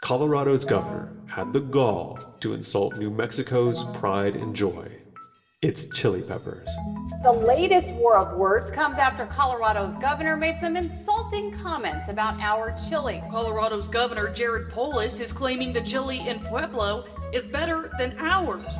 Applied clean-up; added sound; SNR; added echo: none; none; none; reverberation time 0.9 s.